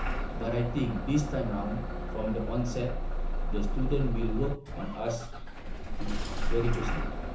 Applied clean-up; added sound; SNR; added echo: none; Engine starting / Bus; -2 dB; reverberation time 0.7 s.